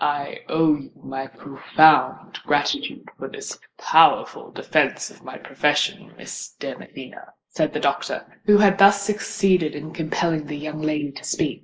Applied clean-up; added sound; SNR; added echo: neural mask model Resemble Enhance denoiser.